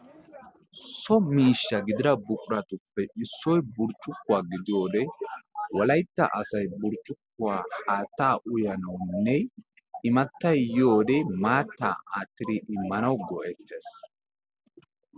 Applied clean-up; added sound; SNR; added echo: none; none; none; none.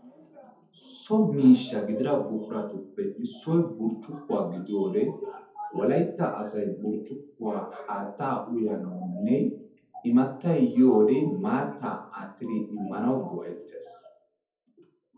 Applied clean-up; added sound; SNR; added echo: none; none; none; reverberation time 0.5 s.